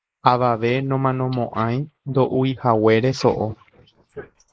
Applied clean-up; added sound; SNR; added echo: neural mask model Resemble Enhance denoiser.